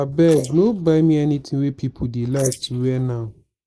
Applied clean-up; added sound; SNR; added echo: neural mask model Resemble Enhance denoiser.